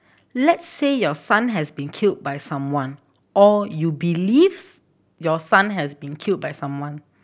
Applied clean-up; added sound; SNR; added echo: none; none; none; none.